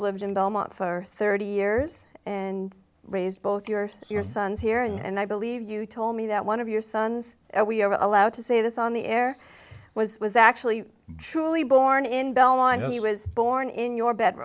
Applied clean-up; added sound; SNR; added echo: none; none; none; none.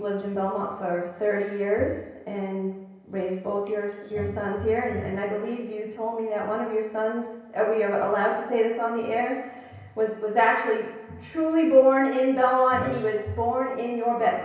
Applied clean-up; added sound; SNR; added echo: none; none; none; reverberation time 0.9 s.